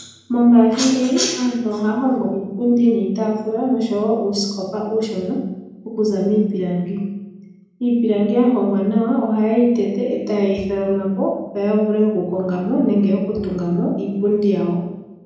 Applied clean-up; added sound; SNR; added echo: none; Bowed string instrument; 20 dB; reverberation time 0.9 s.